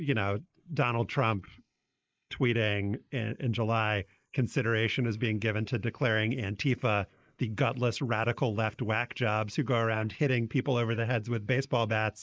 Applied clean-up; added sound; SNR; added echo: neural mask model Resemble Enhance denoiser.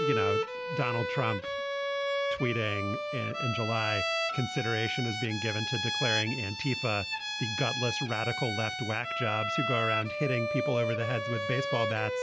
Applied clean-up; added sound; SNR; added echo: none; Bowed string instrument; 0 dB; none.